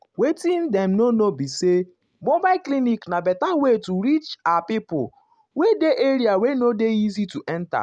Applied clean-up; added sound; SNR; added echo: none; none; none; none.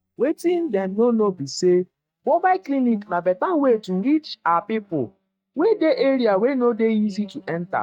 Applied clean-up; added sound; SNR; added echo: neural mask model DeepFilterNet 3.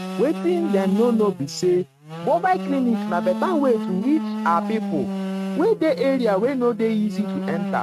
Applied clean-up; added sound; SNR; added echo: neural mask model RNNoise.